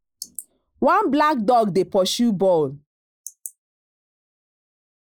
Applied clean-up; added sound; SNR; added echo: neural mask model Resemble Enhance denoiser.